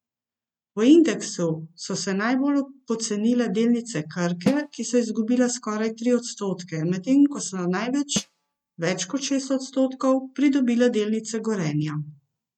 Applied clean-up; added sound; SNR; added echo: neural mask model RNNoise.